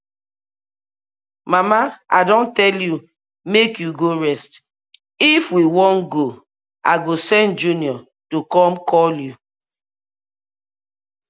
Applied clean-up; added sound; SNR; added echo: none; none; none; none.